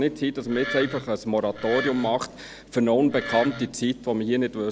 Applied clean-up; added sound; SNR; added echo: none; Wood; 10 dB; none.